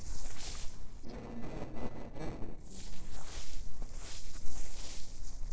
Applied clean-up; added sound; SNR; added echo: neural separator model SepFormer DNS4.